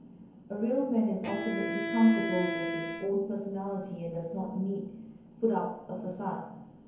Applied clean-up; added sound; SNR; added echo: none; Bowed string instrument; 5 dB; reverberation time 0.9 s.